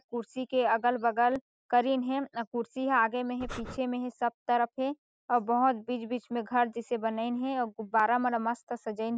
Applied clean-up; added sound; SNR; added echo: none; Breathing; 10 dB; none.